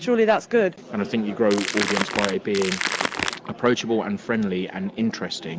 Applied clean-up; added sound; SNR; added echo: none; Crackle; 3 dB; none.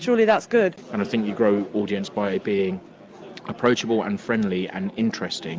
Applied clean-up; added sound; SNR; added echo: none; none; none; none.